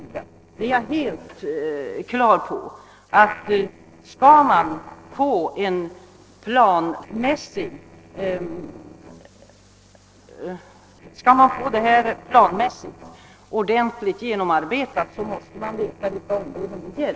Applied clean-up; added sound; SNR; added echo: neural separator model SepFormer DNS4.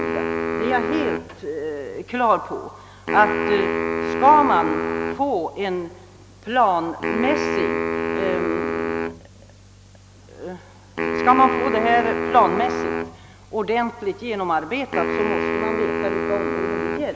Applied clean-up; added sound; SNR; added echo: none; Wind instrument, woodwind instrument; 2 dB; none.